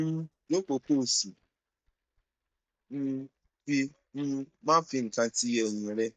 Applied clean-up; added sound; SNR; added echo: neural mask model DeepFilterNet 3.